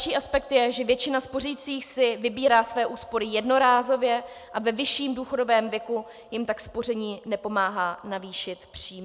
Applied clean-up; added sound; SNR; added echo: none; none; none; none.